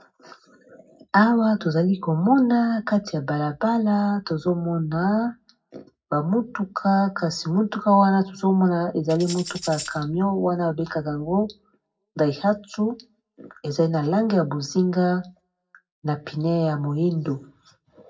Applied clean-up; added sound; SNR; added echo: none; Tambourine; 14 dB; reverberation time 0.4 s.